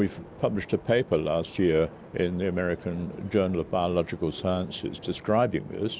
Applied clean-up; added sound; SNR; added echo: none; none; none; none.